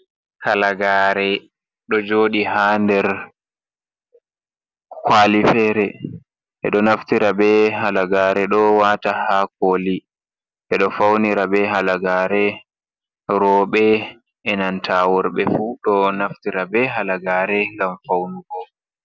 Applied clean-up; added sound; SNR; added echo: none; none; none; none.